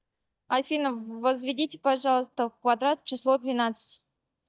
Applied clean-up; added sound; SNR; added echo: neural mask model DeepFilterNet 3.